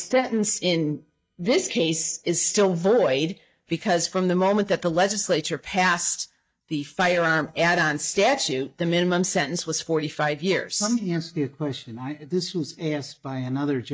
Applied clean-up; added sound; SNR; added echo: neural mask model DeepFilterNet 3.